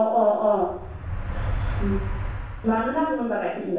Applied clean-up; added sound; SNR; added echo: none; Motor vehicle (road); 5 dB; reverberation time 0.7 s.